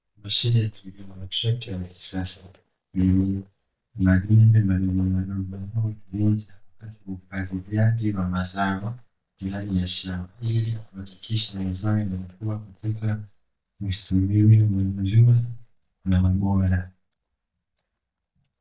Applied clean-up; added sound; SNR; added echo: neural mask model DeepFilterNet 3.